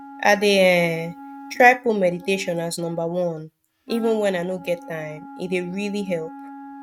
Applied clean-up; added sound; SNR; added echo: neural mask model RNNoise.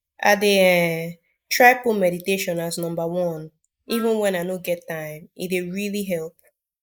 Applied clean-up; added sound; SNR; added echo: neural mask model Resemble Enhance denoiser.